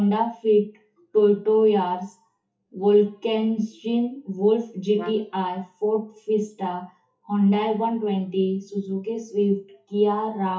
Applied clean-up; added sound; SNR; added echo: classical method WPE with log-MMSE.